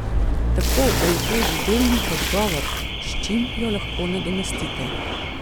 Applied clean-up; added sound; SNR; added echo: none; Alarm / Car + Splash, splatter; -3 dB; none.